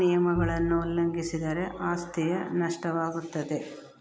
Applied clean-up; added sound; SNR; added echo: none; Bowed string instrument; 13 dB; none.